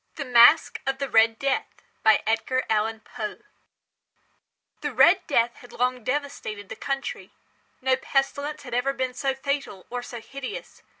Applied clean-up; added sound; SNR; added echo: none; none; none; none.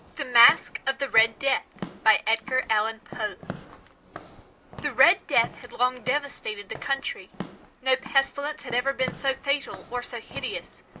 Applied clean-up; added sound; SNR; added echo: none; Walk, footsteps / Siren; 16 dB; none.